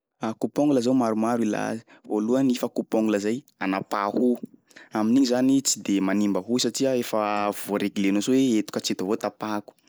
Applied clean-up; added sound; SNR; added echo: neural mask model Resemble Enhance denoiser.